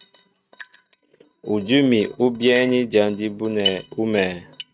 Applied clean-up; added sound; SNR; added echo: neural mask model RNNoise.